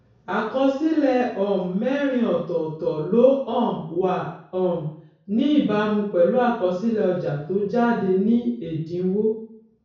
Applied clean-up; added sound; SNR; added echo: none; none; none; reverberation time 0.6 s.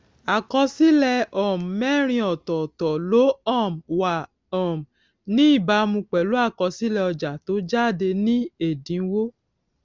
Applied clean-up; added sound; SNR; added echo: none; none; none; none.